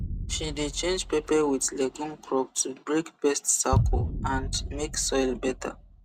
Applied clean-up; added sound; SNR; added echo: none; Boom; 4 dB; none.